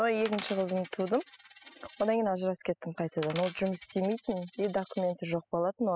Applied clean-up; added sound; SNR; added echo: classical method spectral subtraction.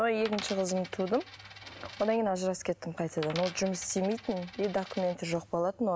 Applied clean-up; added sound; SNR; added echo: none; Coin (dropping); 15 dB; none.